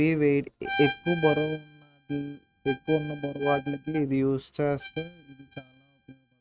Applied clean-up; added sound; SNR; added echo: neural mask model RNNoise.